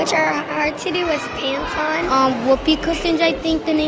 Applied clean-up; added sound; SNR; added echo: none; none; none; none.